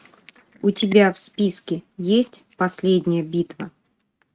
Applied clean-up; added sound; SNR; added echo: neural mask model RNNoise.